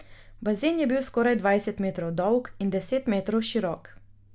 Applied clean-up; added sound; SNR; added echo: none; none; none; none.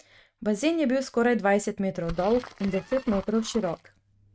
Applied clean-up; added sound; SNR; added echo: neural mask model RNNoise.